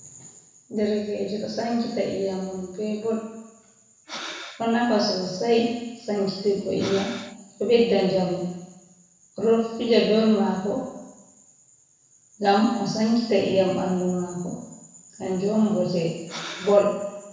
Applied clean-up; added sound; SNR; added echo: none; Breathing; 14 dB; reverberation time 1.0 s.